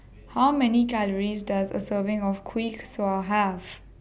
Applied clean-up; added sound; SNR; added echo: none; none; none; none.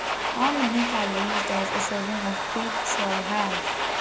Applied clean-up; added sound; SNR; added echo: none; Domestic sounds, home sounds; -2 dB; none.